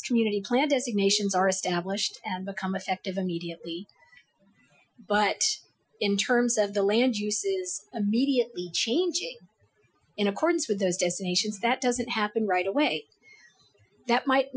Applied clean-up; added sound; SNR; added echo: classical method Wiener filter.